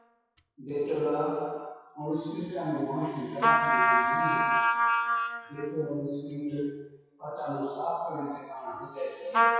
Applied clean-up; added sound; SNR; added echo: classical method WPE with log-MMSE.